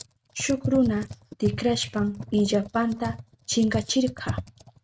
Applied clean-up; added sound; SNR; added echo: neural mask model RNNoise.